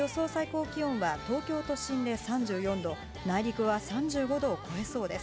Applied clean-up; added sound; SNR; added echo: none; none; none; none.